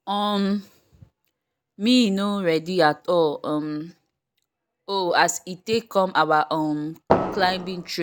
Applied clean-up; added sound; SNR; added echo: none; Fireworks; 1 dB; none.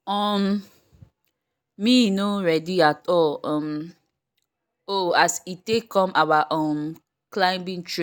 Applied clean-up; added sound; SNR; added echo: none; none; none; none.